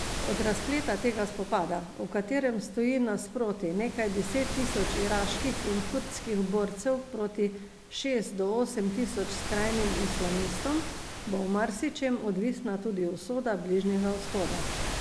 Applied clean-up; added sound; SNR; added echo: none; Waves, surf; 6 dB; none.